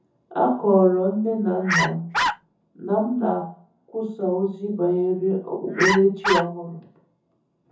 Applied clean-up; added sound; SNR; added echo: none; Bark; 2 dB; reverberation time 0.5 s.